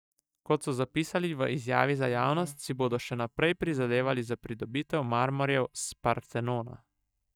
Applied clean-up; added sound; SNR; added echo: neural mask model DeepFilterNet 3.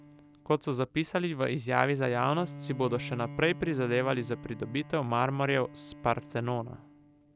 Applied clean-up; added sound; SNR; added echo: none; Bowed string instrument; 16 dB; none.